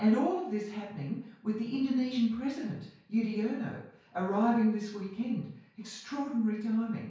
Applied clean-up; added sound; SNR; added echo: none; none; none; reverberation time 0.5 s.